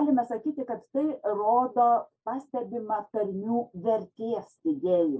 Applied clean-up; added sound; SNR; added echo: none; none; none; none.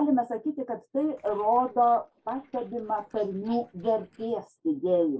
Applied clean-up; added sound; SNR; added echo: neural mask model Resemble Enhance denoiser.